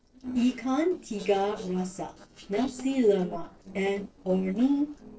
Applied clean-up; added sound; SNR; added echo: neural separator model SepFormer DNS4.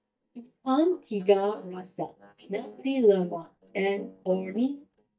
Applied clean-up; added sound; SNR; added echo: neural mask model DeepFilterNet 3.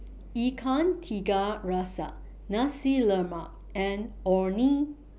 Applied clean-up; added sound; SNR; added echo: none; none; none; none.